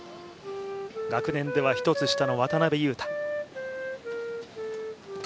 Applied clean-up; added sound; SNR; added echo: none; Wind instrument, woodwind instrument; 4 dB; none.